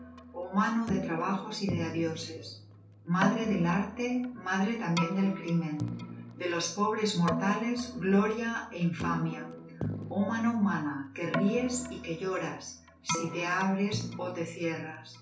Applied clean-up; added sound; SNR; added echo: none; Keyboard (musical); 8 dB; reverberation time 0.3 s.